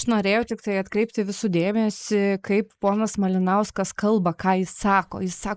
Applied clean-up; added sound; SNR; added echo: neural mask model Resemble Enhance denoiser.